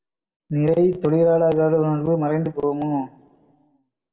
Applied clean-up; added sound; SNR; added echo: none; none; none; reverberation time 0.6 s.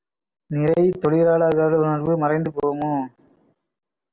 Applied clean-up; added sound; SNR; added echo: none; none; none; none.